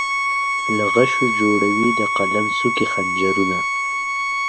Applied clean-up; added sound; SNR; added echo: none; Bowed string instrument; -2 dB; none.